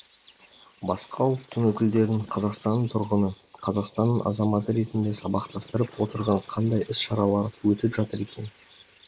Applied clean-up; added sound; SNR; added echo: neural mask model Resemble Enhance denoiser.